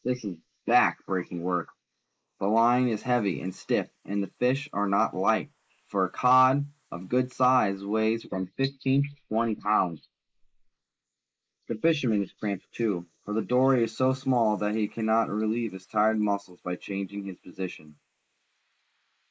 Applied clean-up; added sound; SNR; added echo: neural mask model Resemble Enhance denoiser.